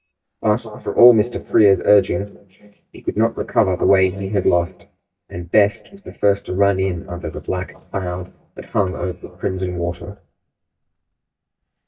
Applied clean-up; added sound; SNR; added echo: neural mask model DeepFilterNet 3.